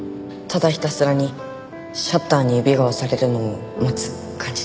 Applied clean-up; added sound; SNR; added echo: none; none; none; none.